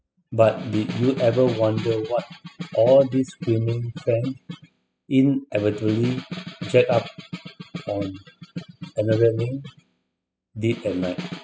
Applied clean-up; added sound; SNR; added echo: classical method spectral subtraction.